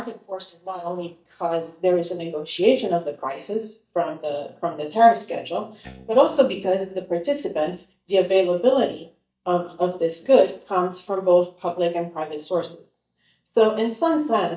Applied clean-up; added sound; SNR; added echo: neural mask model DeepFilterNet 3.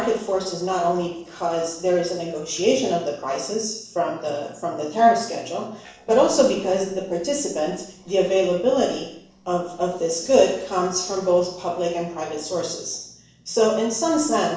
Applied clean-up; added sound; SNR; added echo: neural separator model SepFormer DNS4.